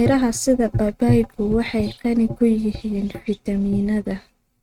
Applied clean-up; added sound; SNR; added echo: neural mask model RNNoise.